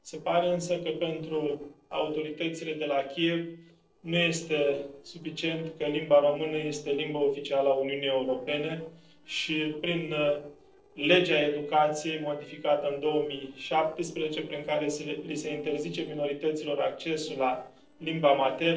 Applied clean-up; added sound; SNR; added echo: neural separator model SepFormer DNS4.